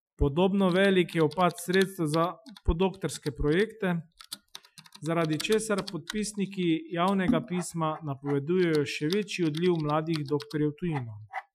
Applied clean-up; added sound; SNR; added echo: classical method Wiener filter.